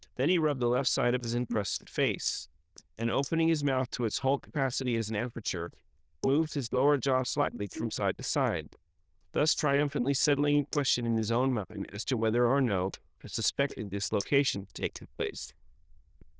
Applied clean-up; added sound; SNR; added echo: neural diffusion model UNIVERSE++.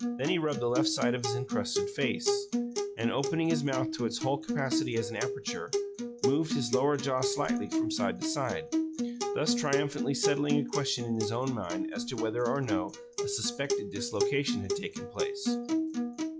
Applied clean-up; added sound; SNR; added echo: classical method log-MMSE.